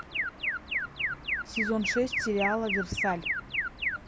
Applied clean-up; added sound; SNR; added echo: none; Alarm; -1 dB; none.